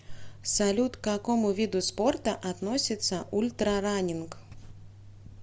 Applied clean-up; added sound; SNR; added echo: none; none; none; none.